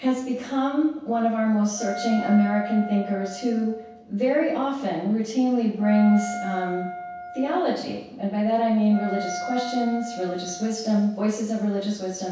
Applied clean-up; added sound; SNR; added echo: none; Wind instrument, woodwind instrument; 11 dB; reverberation time 0.7 s.